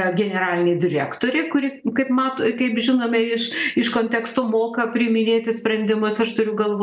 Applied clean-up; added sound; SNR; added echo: none; none; none; none.